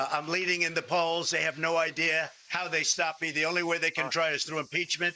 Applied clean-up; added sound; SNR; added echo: neural mask model Resemble Enhance denoiser.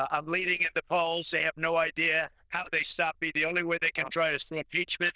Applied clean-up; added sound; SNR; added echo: neural diffusion model UNIVERSE++.